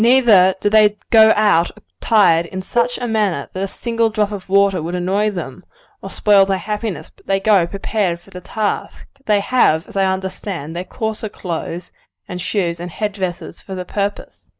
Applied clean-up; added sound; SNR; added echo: neural mask model Resemble Enhance denoiser.